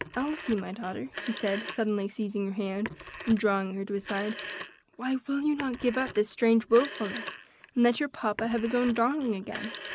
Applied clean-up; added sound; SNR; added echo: none; Telephone; 13 dB; none.